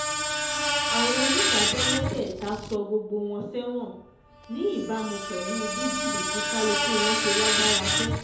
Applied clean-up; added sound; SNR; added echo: none; Screech; -3 dB; reverberation time 2.1 s.